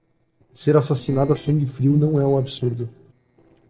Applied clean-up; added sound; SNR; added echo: neural separator model SepFormer DNS4.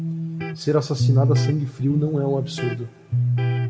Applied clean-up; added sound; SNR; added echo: none; Electric guitar; -1 dB; reverberation time 0.6 s.